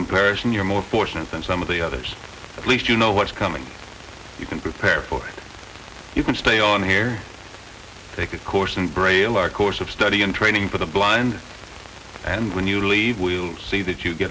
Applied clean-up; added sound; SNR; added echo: none; none; none; none.